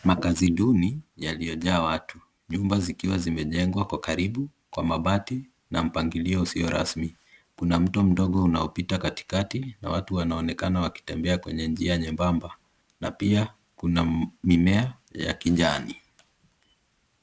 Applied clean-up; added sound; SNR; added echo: none; none; none; none.